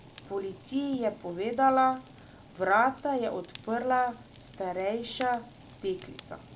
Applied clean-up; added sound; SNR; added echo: none; Fire; 18 dB; reverberation time 0.2 s.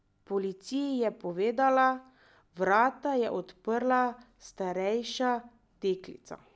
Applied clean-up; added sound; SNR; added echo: none; none; none; none.